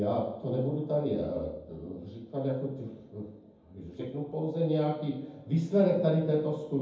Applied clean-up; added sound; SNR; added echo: none; Wind instrument, woodwind instrument; 17 dB; reverberation time 0.9 s.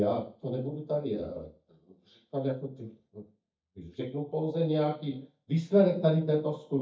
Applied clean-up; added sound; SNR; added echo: neural mask model DeepFilterNet 3.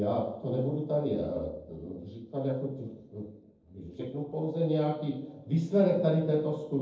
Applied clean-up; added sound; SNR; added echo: neural separator model SepFormer DNS4.